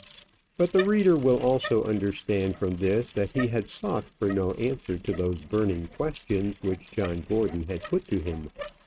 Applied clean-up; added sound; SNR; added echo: neural mask model RNNoise.